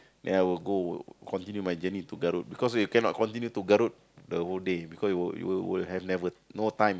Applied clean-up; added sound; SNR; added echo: none; none; none; none.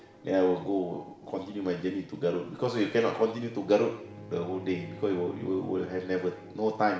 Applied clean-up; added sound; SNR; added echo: none; Bowed string instrument; 20 dB; reverberation time 0.8 s.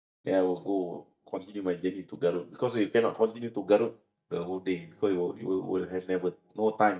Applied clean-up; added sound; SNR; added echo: neural mask model DeepFilterNet 3.